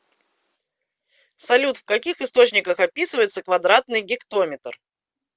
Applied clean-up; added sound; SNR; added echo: none; none; none; none.